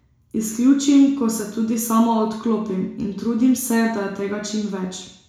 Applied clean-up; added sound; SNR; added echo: none; none; none; reverberation time 0.6 s.